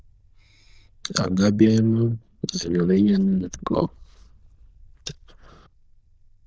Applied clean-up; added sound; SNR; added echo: neural diffusion model UNIVERSE++.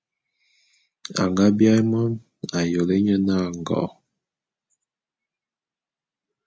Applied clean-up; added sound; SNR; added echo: none; none; none; none.